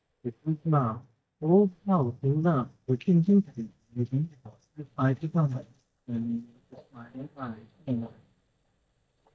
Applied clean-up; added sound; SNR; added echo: neural mask model DeepFilterNet 3.